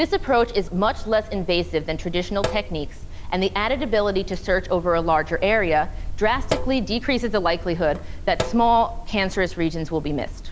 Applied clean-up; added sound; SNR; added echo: none; Sink (filling or washing); 7 dB; none.